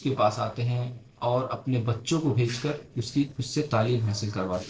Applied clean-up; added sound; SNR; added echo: neural separator model SepFormer DNS4.